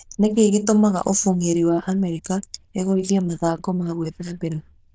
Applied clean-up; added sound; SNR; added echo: neural diffusion model UNIVERSE++.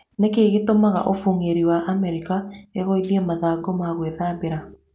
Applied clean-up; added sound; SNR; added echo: none; Tambourine; 16 dB; none.